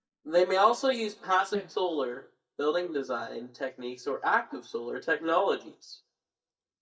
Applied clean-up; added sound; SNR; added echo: neural mask model DeepFilterNet 3.